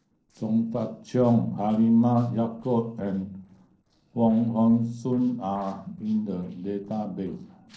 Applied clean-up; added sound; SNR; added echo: neural separator model SepFormer DNS4.